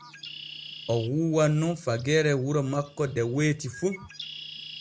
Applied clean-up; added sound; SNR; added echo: none; Bird; 17 dB; none.